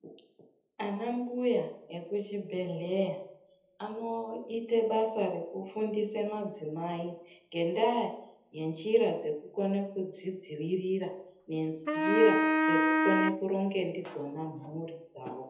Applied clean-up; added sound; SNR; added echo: none; Wind instrument, woodwind instrument; -4 dB; reverberation time 0.7 s.